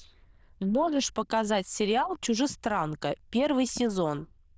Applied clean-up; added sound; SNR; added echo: neural diffusion model UNIVERSE++.